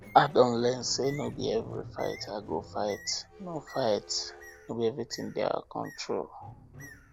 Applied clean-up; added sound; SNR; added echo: none; Bird + Squeak; 18 dB; none.